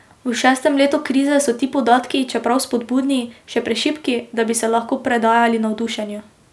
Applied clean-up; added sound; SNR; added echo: none; none; none; none.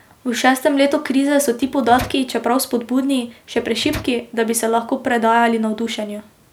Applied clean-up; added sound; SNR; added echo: none; Microwave oven; 17 dB; none.